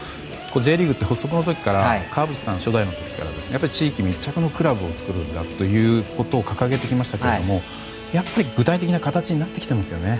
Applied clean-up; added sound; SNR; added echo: none; Tambourine; 5 dB; none.